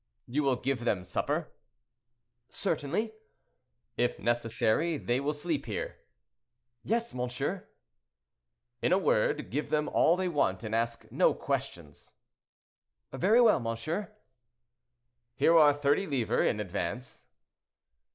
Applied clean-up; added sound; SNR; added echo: neural mask model Resemble Enhance denoiser.